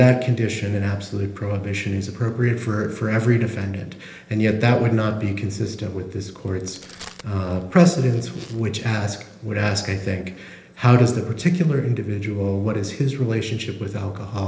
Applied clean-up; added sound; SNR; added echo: neural separator model SepFormer DNS4.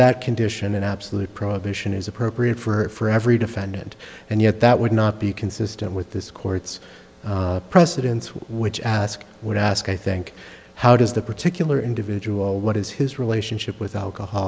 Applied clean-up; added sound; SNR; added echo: none; none; none; none.